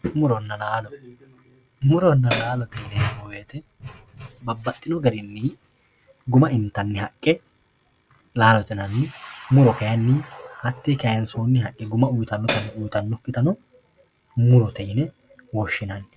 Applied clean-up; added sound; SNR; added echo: none; Hi-hat; 2 dB; none.